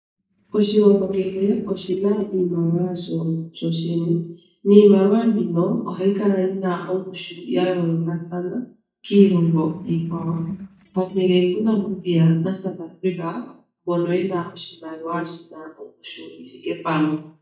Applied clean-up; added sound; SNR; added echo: neural mask model DeepFilterNet 3.